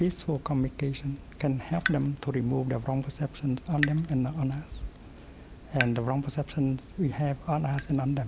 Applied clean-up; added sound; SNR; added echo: none; Drip / Water tap, faucet; 11 dB; none.